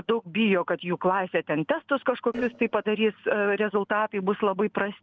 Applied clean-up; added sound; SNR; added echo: neural separator model SepFormer DNS4.